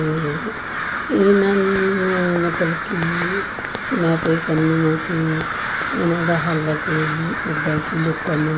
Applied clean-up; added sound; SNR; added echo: none; Crow; 5 dB; none.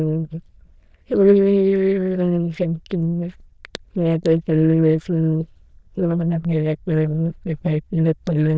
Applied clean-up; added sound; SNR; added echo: neural diffusion model UNIVERSE++.